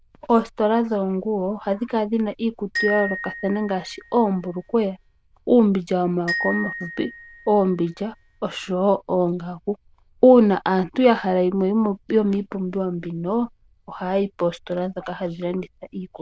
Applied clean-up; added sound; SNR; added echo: neural diffusion model UNIVERSE++.